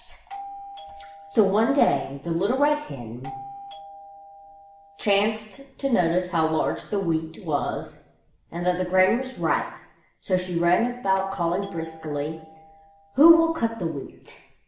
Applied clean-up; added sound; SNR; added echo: none; Doorbell; 16 dB; reverberation time 0.7 s.